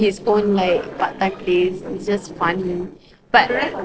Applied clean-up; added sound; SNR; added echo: neural separator model SepFormer DNS4.